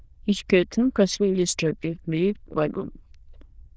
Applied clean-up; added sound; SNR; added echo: neural diffusion model UNIVERSE++.